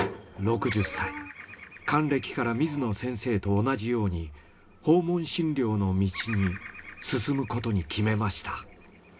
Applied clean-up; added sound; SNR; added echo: none; Bird vocalization, bird call, bird song; 17 dB; reverberation time 0.3 s.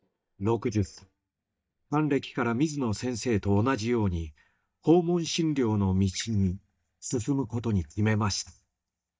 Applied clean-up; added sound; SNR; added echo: neural mask model DeepFilterNet 3.